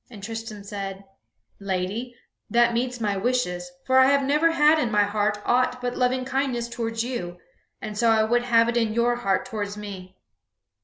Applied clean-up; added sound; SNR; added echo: none; none; none; none.